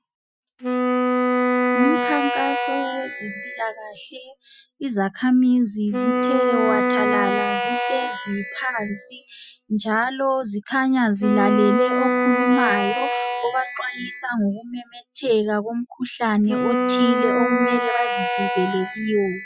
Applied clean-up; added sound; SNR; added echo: classical method Wiener filter.